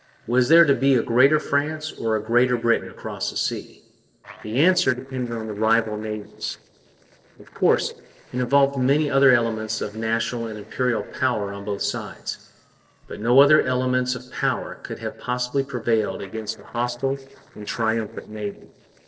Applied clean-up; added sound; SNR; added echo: neural separator model SepFormer DNS4.